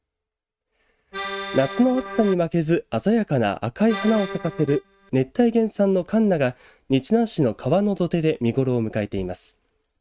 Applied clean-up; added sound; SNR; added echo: neural mask model RNNoise.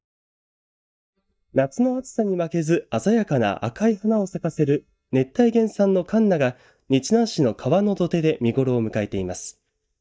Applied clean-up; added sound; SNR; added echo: neural mask model DeepFilterNet 3.